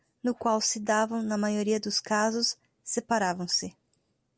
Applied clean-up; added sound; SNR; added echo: none; none; none; none.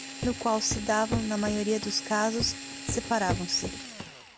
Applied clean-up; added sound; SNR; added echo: none; Drill + Walk, footsteps; 6 dB; none.